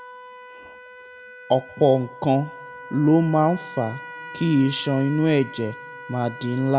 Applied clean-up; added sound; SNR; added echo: none; Trumpet; 16 dB; reverberation time 0.7 s.